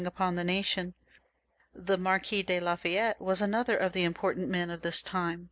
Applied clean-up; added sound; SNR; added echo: none; none; none; none.